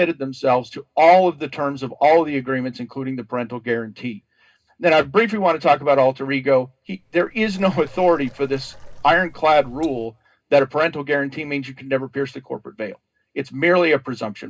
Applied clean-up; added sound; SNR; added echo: none; Water; 20 dB; reverberation time 0.2 s.